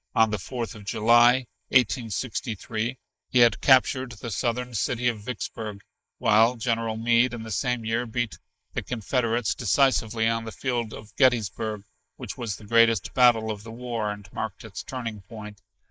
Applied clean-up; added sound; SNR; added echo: neural mask model Resemble Enhance denoiser.